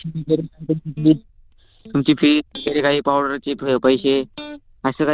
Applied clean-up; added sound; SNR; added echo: neural diffusion model UNIVERSE++.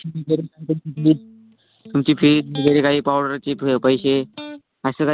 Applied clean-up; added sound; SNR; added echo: none; Electric guitar; 19 dB; none.